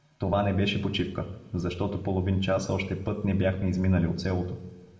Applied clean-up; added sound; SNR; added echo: none; none; none; reverberation time 0.9 s.